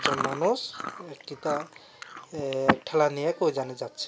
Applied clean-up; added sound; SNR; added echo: none; Chewing, mastication; 4 dB; none.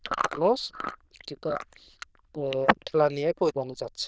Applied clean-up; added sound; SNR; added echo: neural diffusion model UNIVERSE++.